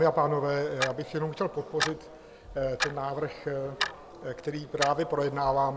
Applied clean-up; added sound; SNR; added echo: none; Clock; 9 dB; none.